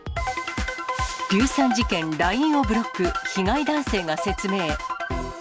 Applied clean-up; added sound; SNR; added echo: none; none; none; none.